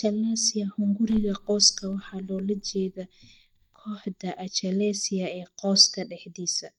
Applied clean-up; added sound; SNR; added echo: neural mask model DeepFilterNet 3.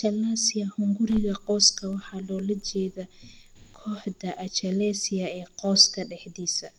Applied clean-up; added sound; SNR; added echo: none; Crackle; 19 dB; none.